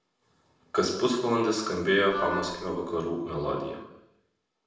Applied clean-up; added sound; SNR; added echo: none; Wind instrument, woodwind instrument; 8 dB; reverberation time 0.8 s.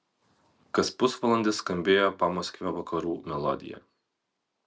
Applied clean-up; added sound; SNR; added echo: none; none; none; none.